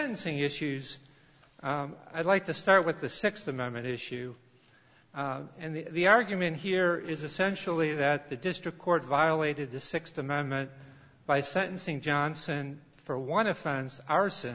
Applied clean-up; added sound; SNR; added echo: none; none; none; none.